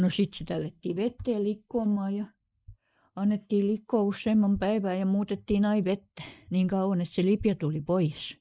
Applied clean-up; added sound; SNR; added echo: neural mask model Resemble Enhance denoiser.